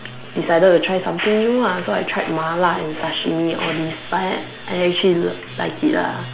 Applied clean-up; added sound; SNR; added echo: none; none; none; none.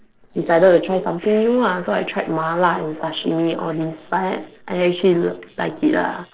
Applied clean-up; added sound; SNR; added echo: neural separator model SepFormer DNS4.